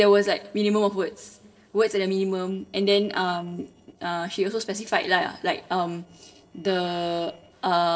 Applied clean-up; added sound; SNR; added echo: neural separator model SepFormer DNS4.